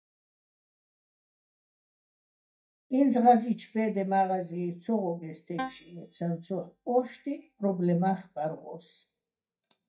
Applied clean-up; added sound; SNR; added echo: neural mask model DeepFilterNet 3.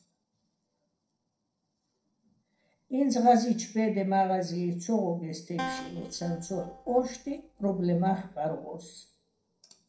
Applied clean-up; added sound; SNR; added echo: neural separator model SepFormer DNS4.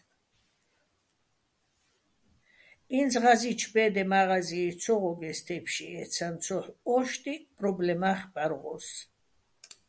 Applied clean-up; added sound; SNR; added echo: none; none; none; none.